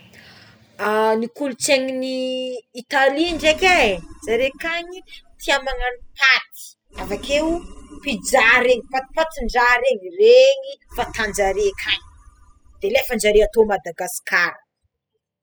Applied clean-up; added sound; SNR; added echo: classical method spectral subtraction.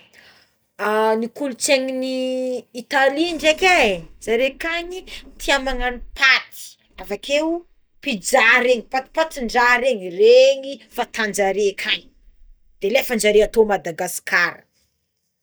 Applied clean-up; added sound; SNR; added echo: neural mask model DeepFilterNet 3.